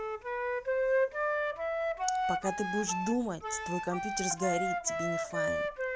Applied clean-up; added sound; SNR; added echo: none; Wind instrument, woodwind instrument; -4 dB; none.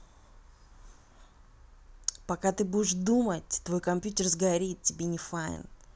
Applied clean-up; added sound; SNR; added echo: none; none; none; none.